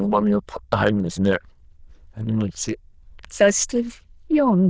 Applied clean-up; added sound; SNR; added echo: neural diffusion model UNIVERSE++.